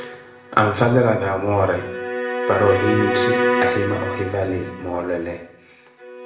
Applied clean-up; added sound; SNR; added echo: none; Bowed string instrument; 3 dB; reverberation time 0.7 s.